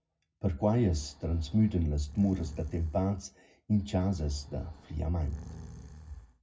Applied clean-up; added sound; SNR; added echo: none; Breathing; 18 dB; reverberation time 0.4 s.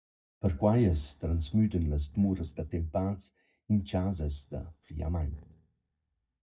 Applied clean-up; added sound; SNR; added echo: neural mask model DeepFilterNet 3.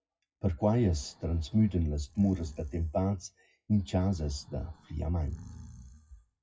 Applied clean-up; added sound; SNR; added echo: classical method WPE with log-MMSE.